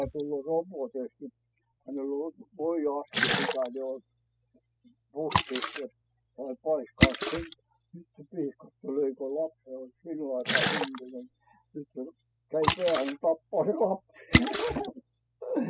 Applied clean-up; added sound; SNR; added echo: classical method spectral subtraction.